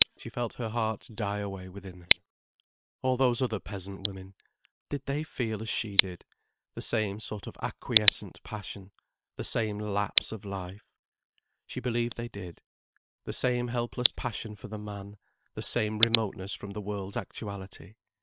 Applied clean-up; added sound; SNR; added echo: neural separator model SepFormer WHAM!.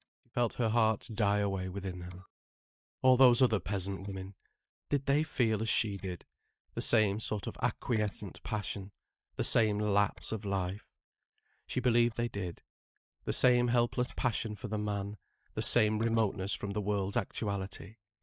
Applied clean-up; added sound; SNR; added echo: neural mask model DeepFilterNet 3.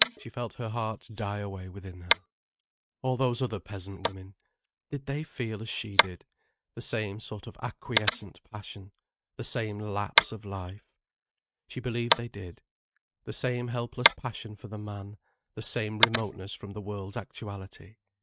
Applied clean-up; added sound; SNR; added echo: neural mask model RNNoise.